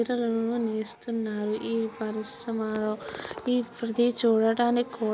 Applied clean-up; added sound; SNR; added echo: none; none; none; none.